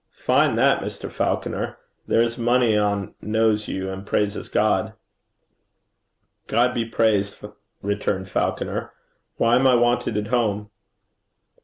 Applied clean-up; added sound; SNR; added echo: none; none; none; none.